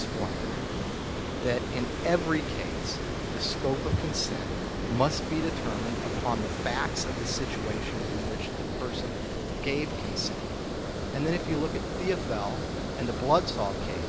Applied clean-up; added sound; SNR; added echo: none; Water; 0 dB; none.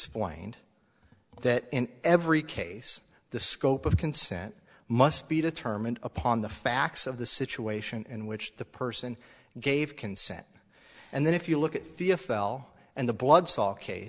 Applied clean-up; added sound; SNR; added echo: none; none; none; none.